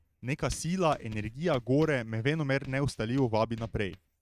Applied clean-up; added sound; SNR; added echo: neural mask model RNNoise.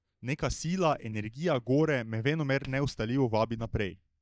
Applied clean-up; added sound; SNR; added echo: neural mask model DeepFilterNet 3.